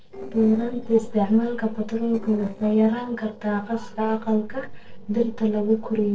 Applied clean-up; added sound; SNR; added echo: neural separator model SepFormer DNS4.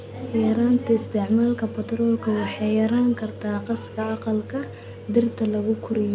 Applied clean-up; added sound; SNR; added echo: none; none; none; none.